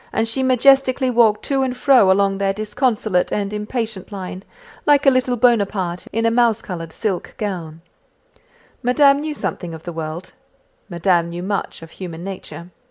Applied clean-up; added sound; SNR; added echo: none; none; none; none.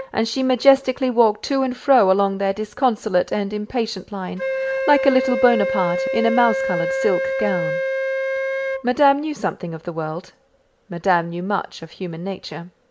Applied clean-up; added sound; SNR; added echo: none; Wind instrument, woodwind instrument; 6 dB; none.